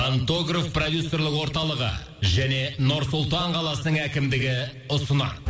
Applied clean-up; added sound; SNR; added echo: none; none; none; none.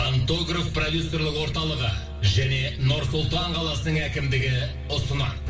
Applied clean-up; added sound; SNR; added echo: none; Musical instrument; 9 dB; reverberation time 0.1 s.